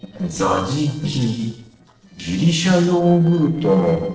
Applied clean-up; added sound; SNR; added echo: neural separator model SepFormer DNS4.